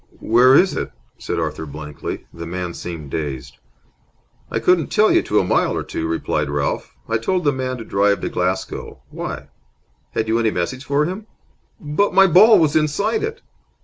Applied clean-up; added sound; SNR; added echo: none; none; none; none.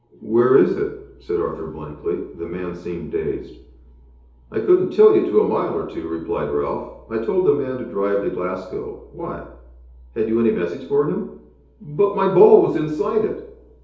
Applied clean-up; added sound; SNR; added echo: none; none; none; reverberation time 2.2 s.